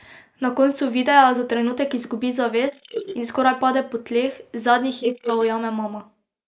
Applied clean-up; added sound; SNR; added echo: neural mask model Resemble Enhance denoiser.